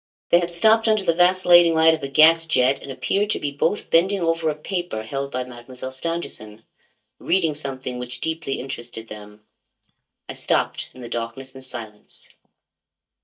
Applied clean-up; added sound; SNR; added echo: neural mask model DeepFilterNet 3.